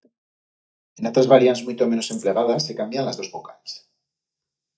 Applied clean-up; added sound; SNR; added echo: neural mask model DeepFilterNet 3.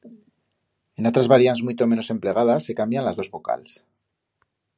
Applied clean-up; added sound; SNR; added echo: none; none; none; none.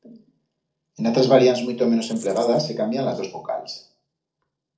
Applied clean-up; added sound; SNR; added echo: neural separator model SepFormer DNS4.